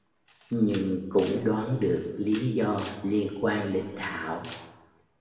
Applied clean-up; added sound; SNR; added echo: none; Camera; 19 dB; reverberation time 1.1 s.